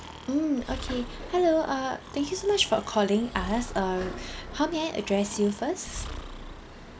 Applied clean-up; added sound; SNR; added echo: none; Breathing; 13 dB; none.